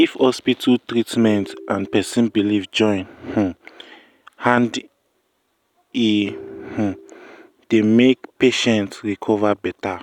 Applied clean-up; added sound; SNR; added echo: none; Ringtone; 18 dB; none.